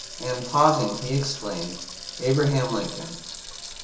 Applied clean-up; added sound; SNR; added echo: none; Sink (filling or washing) / Water tap, faucet; 12 dB; reverberation time 0.7 s.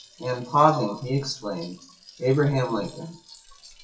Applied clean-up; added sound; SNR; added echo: classical method WPE with log-MMSE.